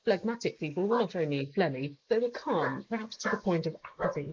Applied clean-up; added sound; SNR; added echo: neural mask model Resemble Enhance denoiser.